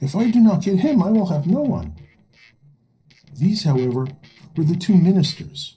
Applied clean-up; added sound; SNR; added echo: neural separator model SepFormer DNS4.